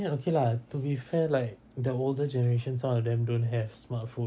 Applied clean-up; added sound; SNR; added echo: none; none; none; none.